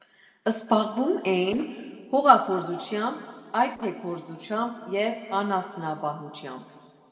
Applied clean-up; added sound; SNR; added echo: neural separator model SepFormer DNS4.